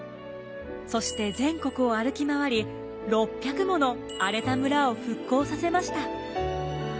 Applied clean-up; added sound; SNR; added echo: none; none; none; none.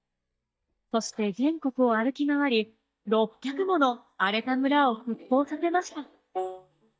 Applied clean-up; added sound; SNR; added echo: neural mask model DeepFilterNet 3.